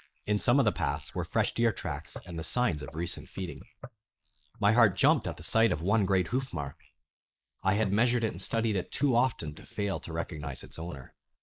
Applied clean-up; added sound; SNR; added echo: neural mask model Resemble Enhance denoiser.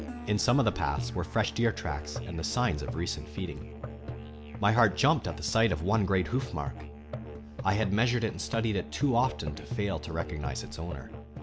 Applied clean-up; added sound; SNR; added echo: none; Musical instrument; 9 dB; none.